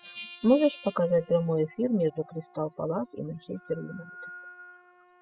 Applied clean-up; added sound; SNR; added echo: classical method spectral subtraction.